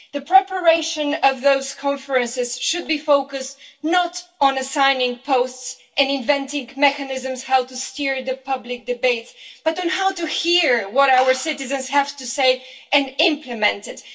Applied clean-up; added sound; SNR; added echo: none; none; none; reverberation time 0.2 s.